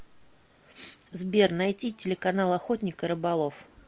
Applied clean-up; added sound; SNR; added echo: none; none; none; none.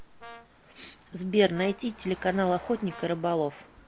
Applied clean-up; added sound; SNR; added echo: none; Brass instrument + Engine; 20 dB; none.